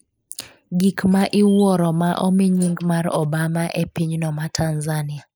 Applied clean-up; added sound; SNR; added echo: neural mask model Resemble Enhance denoiser.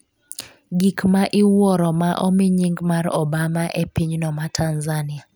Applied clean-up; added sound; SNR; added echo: none; none; none; none.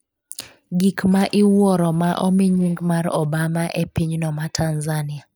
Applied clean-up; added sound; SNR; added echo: neural mask model DeepFilterNet 3.